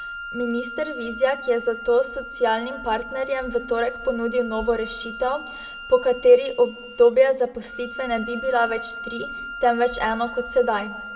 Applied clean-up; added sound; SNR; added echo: none; Wind instrument, woodwind instrument; 12 dB; reverberation time 1.1 s.